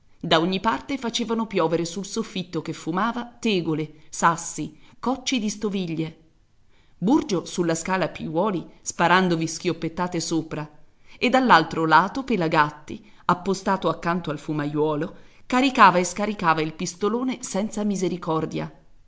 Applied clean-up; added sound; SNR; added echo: none; none; none; none.